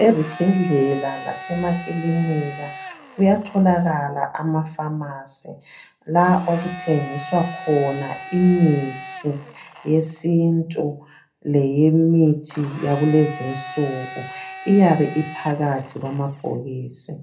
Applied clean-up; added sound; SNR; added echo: none; Domestic sounds, home sounds; 16 dB; reverberation time 0.3 s.